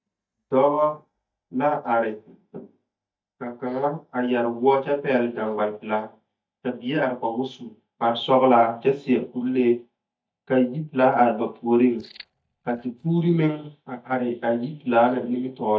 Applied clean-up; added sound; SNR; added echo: neural mask model DeepFilterNet 3.